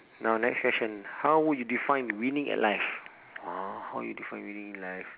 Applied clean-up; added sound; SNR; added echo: none; none; none; none.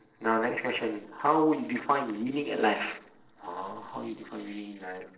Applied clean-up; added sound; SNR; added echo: neural separator model SepFormer DNS4.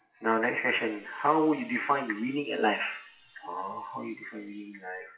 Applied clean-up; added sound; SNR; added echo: classical method WPE with log-MMSE.